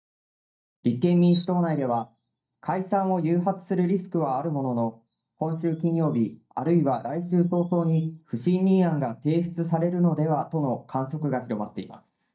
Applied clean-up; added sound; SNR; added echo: neural mask model DeepFilterNet 3.